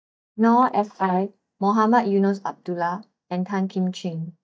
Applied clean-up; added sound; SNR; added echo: neural mask model DeepFilterNet 3.